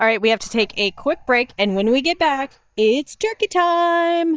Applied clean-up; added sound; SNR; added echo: neural mask model DeepFilterNet 3.